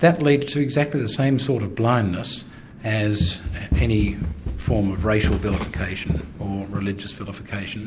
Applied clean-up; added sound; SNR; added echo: none; Run; 3 dB; none.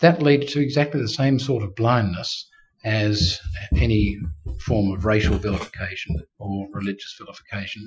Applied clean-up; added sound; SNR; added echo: classical method Wiener filter.